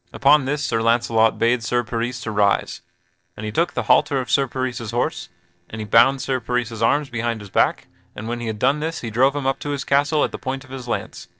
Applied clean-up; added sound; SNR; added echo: neural separator model SepFormer DNS4.